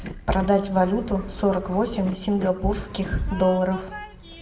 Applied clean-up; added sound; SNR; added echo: none; Train; 14 dB; reverberation time 0.6 s.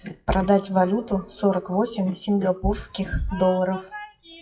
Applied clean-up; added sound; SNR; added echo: classical method WPE with log-MMSE.